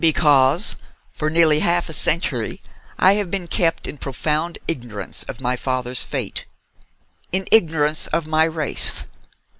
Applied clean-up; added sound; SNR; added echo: none; none; none; none.